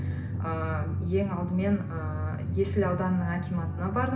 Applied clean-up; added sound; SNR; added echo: none; Drum; 1 dB; reverberation time 0.7 s.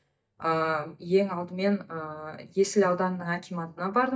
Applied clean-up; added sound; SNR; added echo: neural mask model DeepFilterNet 3.